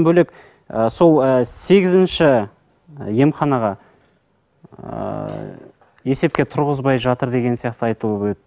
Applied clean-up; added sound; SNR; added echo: none; none; none; none.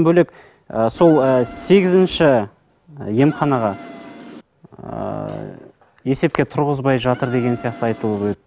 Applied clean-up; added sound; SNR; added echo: none; Insect; 16 dB; none.